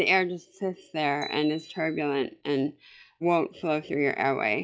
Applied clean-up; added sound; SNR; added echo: classical method log-MMSE.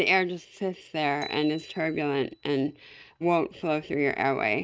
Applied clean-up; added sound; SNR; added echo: neural mask model RNNoise.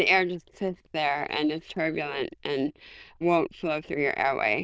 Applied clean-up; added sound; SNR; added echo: neural diffusion model UNIVERSE++.